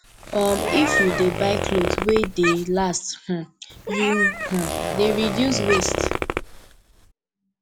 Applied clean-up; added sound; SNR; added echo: none; Meow + Zipper (clothing); 2 dB; none.